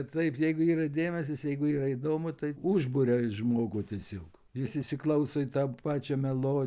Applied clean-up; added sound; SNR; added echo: none; none; none; none.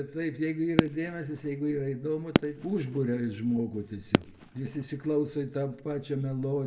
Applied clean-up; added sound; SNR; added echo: none; Fireworks; 2 dB; reverberation time 0.7 s.